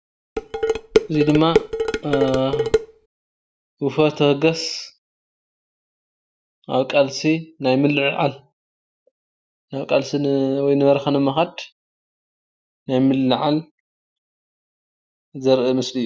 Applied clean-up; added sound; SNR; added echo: none; Dishes, pots, and pans; 0 dB; none.